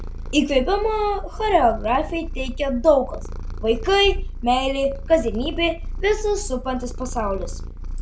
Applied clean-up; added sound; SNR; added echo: none; Purr; 7 dB; none.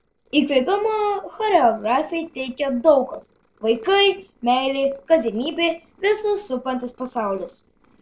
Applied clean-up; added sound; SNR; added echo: neural separator model SepFormer DNS4.